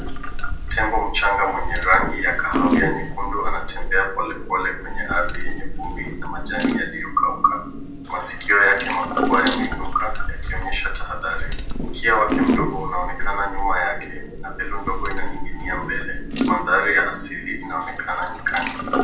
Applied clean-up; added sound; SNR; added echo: none; Drip / Sink (filling or washing) / Water tap, faucet; 0 dB; reverberation time 0.6 s.